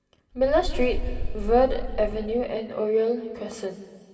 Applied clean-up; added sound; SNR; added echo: none; Wind; 3 dB; reverberation time 2.3 s.